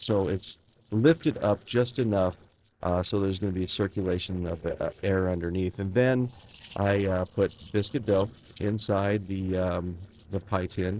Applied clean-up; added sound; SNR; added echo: neural separator model SepFormer DNS4.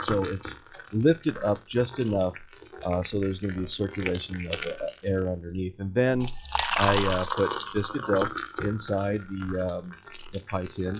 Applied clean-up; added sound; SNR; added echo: classical method log-MMSE.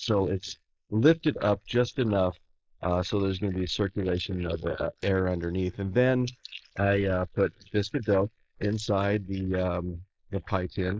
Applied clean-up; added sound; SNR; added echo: neural mask model Resemble Enhance denoiser.